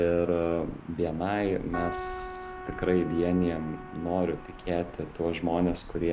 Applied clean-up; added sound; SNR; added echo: none; Gull, seagull / Ocean + Keyboard (musical); 12 dB; none.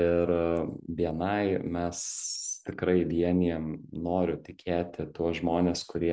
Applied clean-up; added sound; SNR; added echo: none; none; none; none.